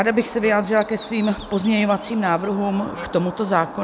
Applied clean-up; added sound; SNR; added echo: none; Bird + Wind instrument, woodwind instrument; 14 dB; none.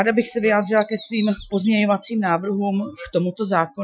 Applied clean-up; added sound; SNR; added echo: classical method Wiener filter.